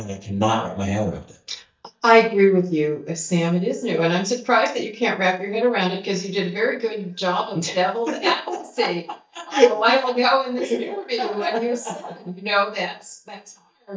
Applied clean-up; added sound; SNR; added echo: neural mask model DeepFilterNet 3.